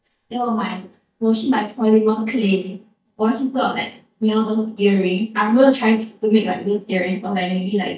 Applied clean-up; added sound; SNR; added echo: neural mask model DeepFilterNet 3.